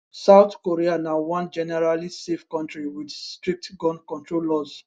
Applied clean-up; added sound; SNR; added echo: none; none; none; none.